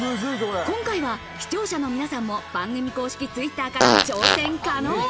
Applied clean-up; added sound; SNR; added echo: none; Fart; -4 dB; none.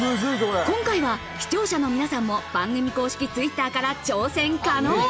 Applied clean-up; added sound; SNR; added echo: none; none; none; none.